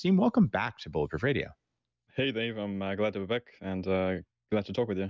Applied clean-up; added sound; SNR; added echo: none; none; none; none.